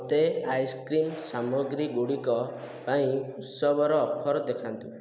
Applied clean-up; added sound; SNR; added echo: none; none; none; none.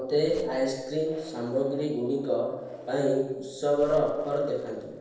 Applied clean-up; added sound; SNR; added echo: neural separator model SepFormer DNS4.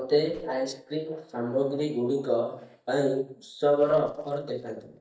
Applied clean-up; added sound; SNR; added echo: neural mask model DeepFilterNet 3.